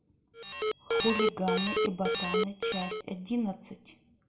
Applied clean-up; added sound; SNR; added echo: none; Alarm; -3 dB; reverberation time 0.4 s.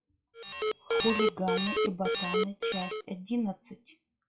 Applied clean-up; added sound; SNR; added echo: classical method WPE with log-MMSE.